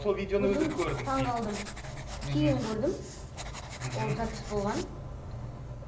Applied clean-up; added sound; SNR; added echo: none; Writing; 13 dB; reverberation time 0.5 s.